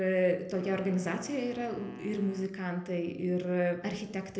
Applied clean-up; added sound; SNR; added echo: none; Wind instrument, woodwind instrument; 19 dB; reverberation time 0.7 s.